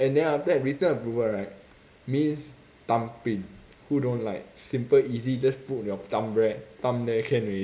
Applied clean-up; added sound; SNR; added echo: none; none; none; none.